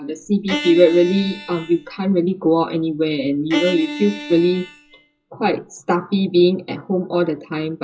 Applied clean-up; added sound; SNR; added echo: classical method WPE with log-MMSE.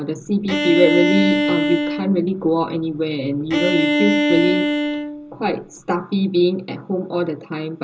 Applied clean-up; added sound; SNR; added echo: none; Bowed string instrument; 0 dB; reverberation time 0.2 s.